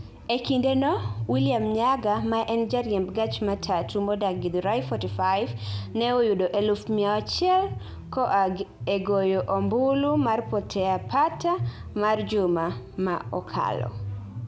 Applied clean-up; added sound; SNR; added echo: none; none; none; none.